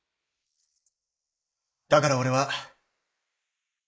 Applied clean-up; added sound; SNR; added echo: neural mask model Resemble Enhance denoiser.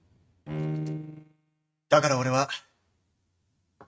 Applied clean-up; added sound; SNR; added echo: neural mask model RNNoise.